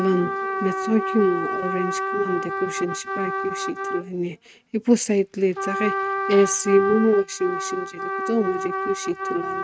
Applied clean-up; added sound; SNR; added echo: neural mask model RNNoise.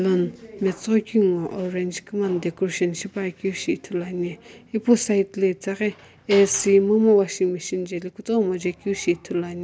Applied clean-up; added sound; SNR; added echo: none; none; none; none.